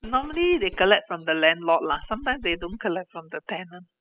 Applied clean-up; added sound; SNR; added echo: classical method spectral subtraction.